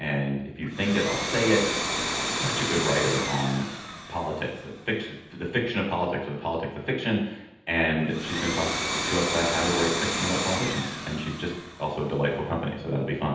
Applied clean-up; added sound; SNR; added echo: none; Domestic sounds, home sounds; 4 dB; reverberation time 0.9 s.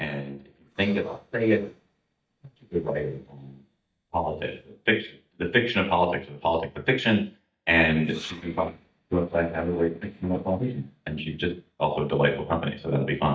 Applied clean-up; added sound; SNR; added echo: neural mask model DeepFilterNet 3.